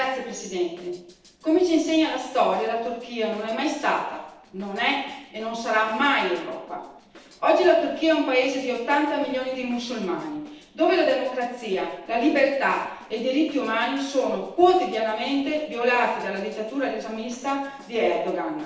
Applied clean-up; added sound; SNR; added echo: neural separator model SepFormer DNS4.